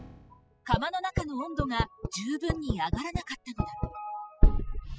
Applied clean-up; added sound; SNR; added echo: classical method spectral subtraction.